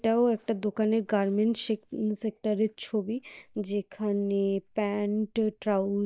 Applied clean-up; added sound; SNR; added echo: neural mask model DeepFilterNet 3.